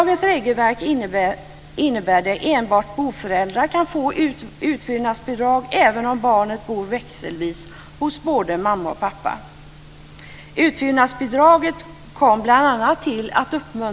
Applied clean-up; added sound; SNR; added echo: none; none; none; none.